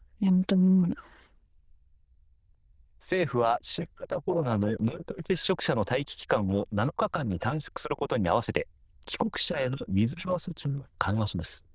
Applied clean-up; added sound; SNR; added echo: neural diffusion model UNIVERSE++.